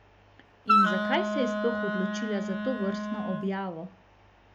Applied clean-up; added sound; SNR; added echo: none; Wind instrument, woodwind instrument; -4 dB; none.